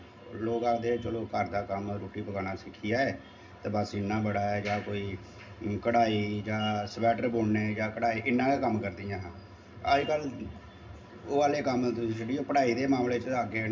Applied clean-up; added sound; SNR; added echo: none; none; none; reverberation time 0.4 s.